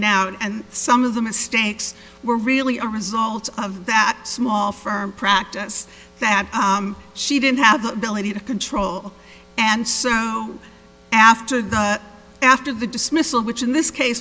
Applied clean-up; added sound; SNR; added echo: none; none; none; none.